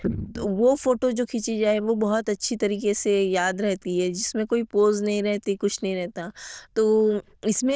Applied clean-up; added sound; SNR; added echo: neural diffusion model UNIVERSE++.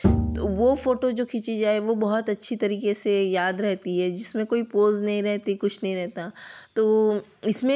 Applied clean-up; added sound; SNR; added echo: none; Bowed string instrument; 2 dB; none.